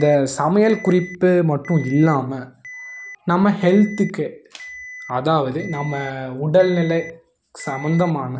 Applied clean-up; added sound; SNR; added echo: none; Alarm; 19 dB; none.